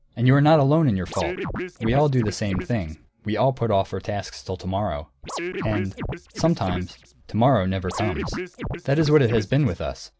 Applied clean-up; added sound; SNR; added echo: none; Scratching (performance technique); 9 dB; none.